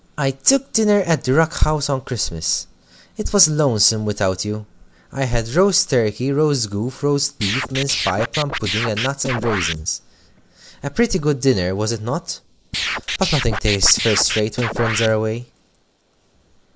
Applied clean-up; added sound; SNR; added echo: neural mask model Resemble Enhance denoiser.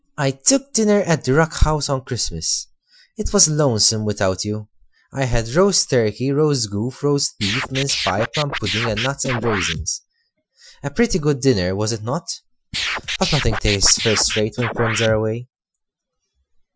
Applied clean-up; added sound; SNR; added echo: classical method Wiener filter.